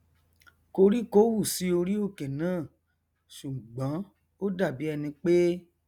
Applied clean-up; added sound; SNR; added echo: none; none; none; none.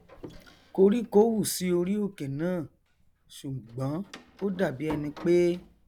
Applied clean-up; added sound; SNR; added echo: none; Door; 20 dB; none.